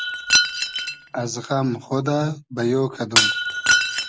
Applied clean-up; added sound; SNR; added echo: none; Shatter; -2 dB; none.